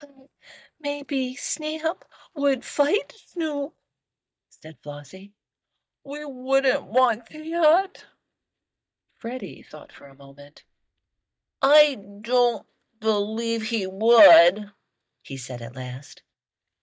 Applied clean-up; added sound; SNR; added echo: neural mask model DeepFilterNet 3.